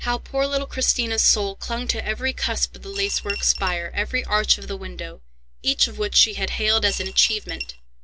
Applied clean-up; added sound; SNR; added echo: none; Coin (dropping) / Glass; 9 dB; none.